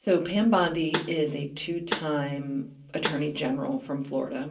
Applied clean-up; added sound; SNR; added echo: none; Snare drum; 6 dB; reverberation time 0.3 s.